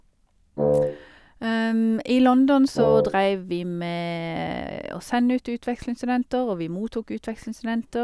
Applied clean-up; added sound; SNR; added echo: none; Wind instrument, woodwind instrument; -1 dB; none.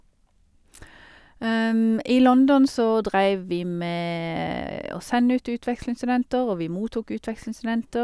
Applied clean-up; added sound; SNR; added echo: none; none; none; none.